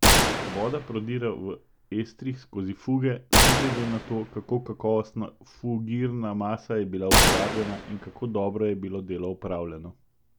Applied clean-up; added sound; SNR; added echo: none; Gunshot, gunfire; -2 dB; none.